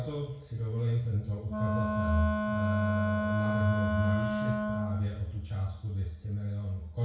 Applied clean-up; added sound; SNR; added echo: none; Wind instrument, woodwind instrument; 2 dB; reverberation time 0.6 s.